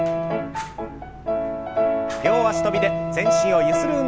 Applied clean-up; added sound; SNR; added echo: none; Fire; 19 dB; none.